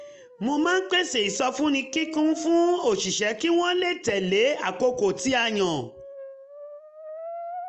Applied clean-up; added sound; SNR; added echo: none; Brass instrument; 15 dB; none.